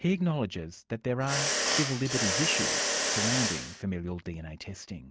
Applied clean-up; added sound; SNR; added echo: none; Mechanisms; 0 dB; none.